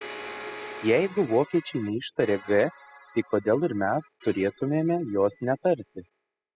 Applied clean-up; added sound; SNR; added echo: classical method spectral subtraction.